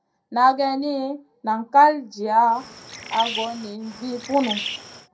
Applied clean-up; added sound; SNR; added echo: none; Bird; 11 dB; reverberation time 0.3 s.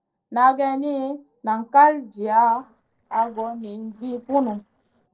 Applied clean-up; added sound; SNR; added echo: neural separator model SepFormer DNS4.